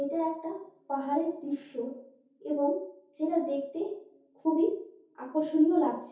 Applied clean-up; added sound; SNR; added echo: none; none; none; reverberation time 0.6 s.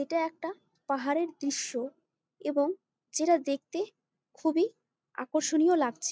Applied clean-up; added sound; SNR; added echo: none; none; none; none.